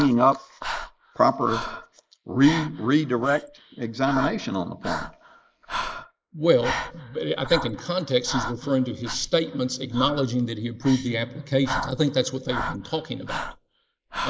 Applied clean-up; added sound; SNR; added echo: neural mask model Resemble Enhance denoiser.